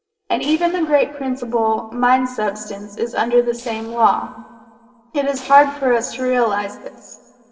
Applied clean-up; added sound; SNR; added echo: neural separator model SepFormer DNS4.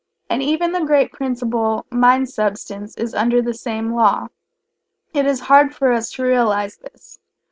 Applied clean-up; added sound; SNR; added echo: none; none; none; none.